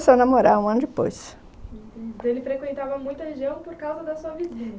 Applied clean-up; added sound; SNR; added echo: none; none; none; none.